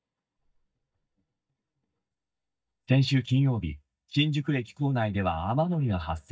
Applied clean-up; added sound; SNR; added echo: neural mask model DeepFilterNet 3.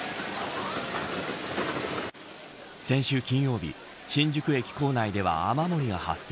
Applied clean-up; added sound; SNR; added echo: none; none; none; none.